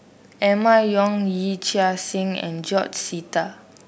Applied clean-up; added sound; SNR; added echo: none; none; none; none.